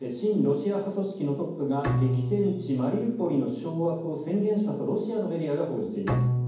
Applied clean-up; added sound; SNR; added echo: none; Bowed string instrument; 5 dB; reverberation time 1.2 s.